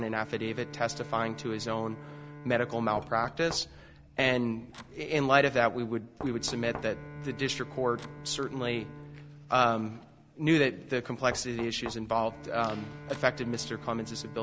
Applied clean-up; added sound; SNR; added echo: none; Bowed string instrument + Knock; 15 dB; none.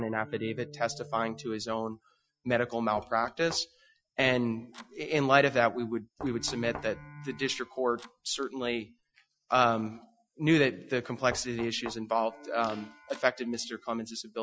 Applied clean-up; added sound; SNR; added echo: classical method Wiener filter.